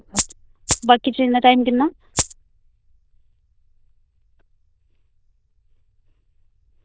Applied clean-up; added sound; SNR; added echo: neural diffusion model UNIVERSE++.